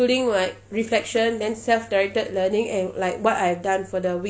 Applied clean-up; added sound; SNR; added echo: none; none; none; none.